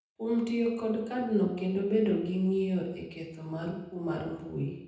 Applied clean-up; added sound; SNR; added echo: none; none; none; reverberation time 0.8 s.